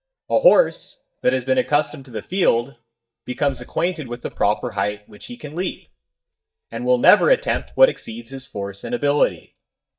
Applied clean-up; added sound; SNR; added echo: neural mask model DeepFilterNet 3.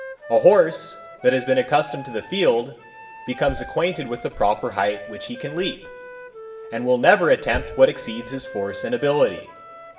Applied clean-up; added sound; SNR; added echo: none; Wind instrument, woodwind instrument; 16 dB; reverberation time 1.4 s.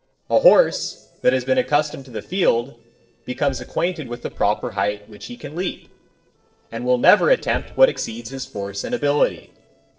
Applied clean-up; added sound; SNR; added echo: neural separator model SepFormer DNS4.